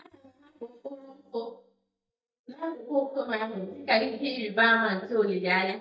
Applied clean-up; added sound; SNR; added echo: neural mask model DeepFilterNet 3.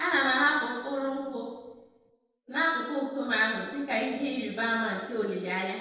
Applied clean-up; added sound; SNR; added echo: neural separator model SepFormer DNS4.